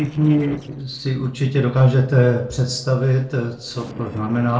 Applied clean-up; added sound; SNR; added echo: neural separator model SepFormer DNS4.